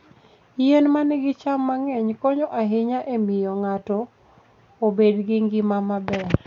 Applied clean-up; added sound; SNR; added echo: none; none; none; none.